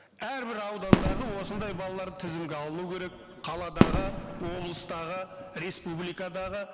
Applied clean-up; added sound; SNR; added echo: none; Fireworks; -4 dB; none.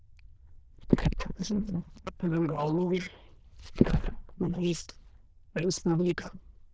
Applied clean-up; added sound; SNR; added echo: neural diffusion model UNIVERSE++.